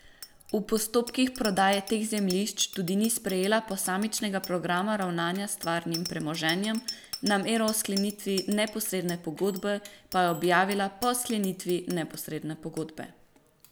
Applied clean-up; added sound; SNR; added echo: none; Bicycle bell; 15 dB; none.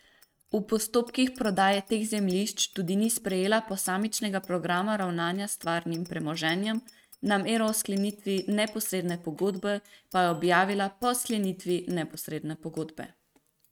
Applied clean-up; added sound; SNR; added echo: neural mask model RNNoise.